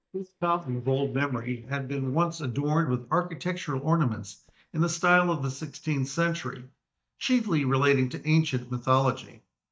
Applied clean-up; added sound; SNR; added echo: neural mask model DeepFilterNet 3.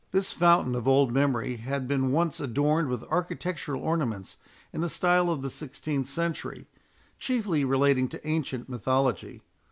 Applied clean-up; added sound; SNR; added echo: none; none; none; none.